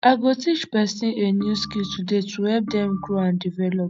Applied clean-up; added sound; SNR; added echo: neural mask model RNNoise.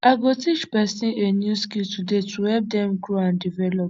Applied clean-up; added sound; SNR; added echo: none; none; none; none.